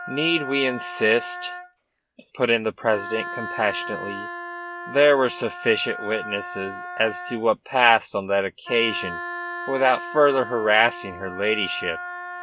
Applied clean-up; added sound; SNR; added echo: none; Wind instrument, woodwind instrument; 11 dB; none.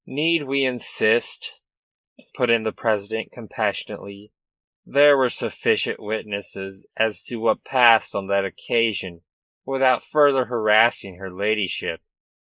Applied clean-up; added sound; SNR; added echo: neural mask model Resemble Enhance denoiser.